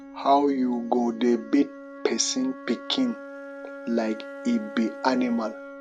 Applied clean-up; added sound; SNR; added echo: none; Wind instrument, woodwind instrument; 14 dB; none.